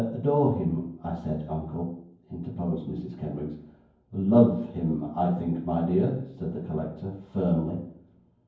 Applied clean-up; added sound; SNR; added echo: none; none; none; reverberation time 0.9 s.